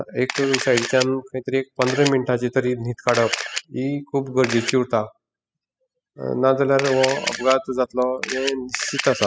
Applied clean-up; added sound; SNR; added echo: classical method spectral subtraction.